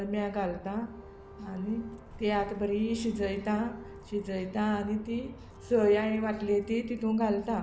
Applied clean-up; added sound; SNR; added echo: none; Bowed string instrument + Bus; 17 dB; none.